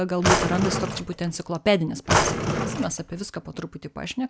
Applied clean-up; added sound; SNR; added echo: none; Drawer open or close; -2 dB; none.